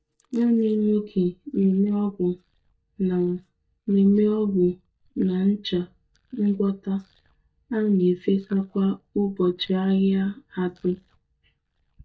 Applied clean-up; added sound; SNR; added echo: neural mask model DeepFilterNet 3.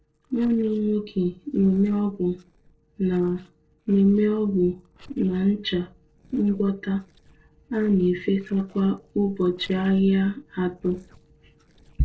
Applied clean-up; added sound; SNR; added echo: neural separator model SepFormer DNS4.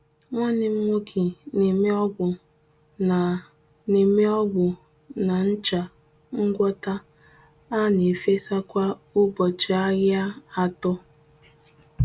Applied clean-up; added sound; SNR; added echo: none; none; none; none.